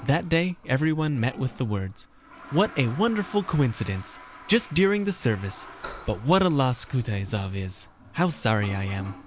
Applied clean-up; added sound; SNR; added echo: none; Toilet flush; 19 dB; none.